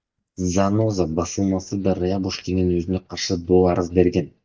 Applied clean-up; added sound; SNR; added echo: neural mask model DeepFilterNet 3.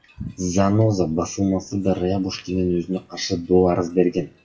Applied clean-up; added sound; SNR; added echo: classical method WPE with log-MMSE.